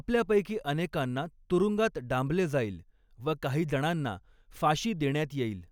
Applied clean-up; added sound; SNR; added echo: none; none; none; none.